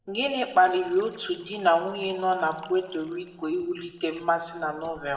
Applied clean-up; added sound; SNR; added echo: neural separator model SepFormer DNS4.